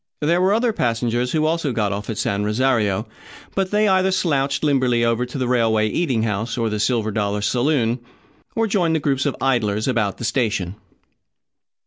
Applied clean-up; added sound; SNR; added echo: none; none; none; none.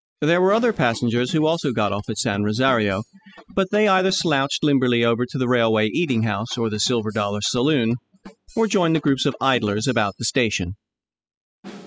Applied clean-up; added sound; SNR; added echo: classical method spectral subtraction.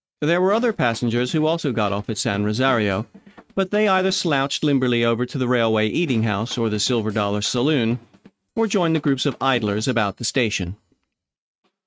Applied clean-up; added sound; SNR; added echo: neural mask model RNNoise.